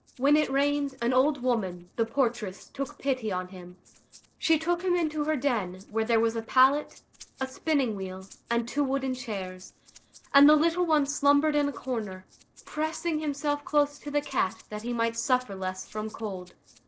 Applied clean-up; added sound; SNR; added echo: neural separator model SepFormer DNS4.